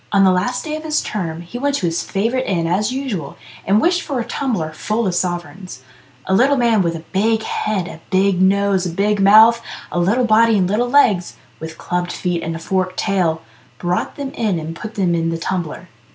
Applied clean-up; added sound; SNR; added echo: none; none; none; none.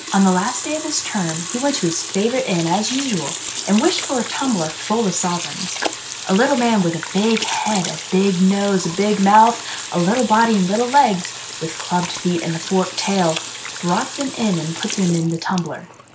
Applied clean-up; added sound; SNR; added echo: none; Sink (filling or washing) / Water tap, faucet; 9 dB; none.